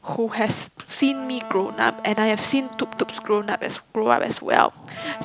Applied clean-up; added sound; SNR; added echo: none; Wind instrument, woodwind instrument; 17 dB; none.